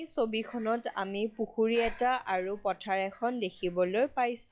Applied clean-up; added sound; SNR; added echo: classical method log-MMSE.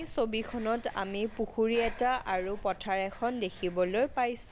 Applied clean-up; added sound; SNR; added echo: none; Breathing; 13 dB; none.